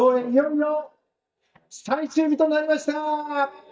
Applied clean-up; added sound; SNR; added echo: neural mask model DeepFilterNet 3.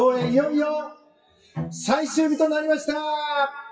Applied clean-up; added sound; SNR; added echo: classical method WPE with log-MMSE.